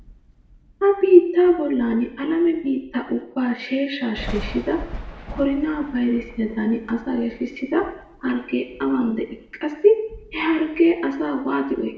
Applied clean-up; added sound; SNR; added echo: none; Thunder; 18 dB; reverberation time 0.7 s.